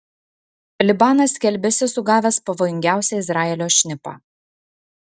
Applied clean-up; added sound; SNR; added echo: none; none; none; none.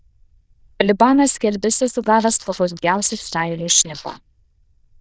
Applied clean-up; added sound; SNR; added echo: neural diffusion model UNIVERSE++.